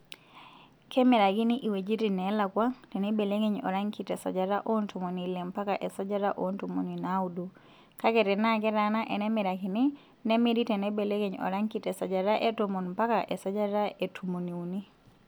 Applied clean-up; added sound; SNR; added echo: none; none; none; none.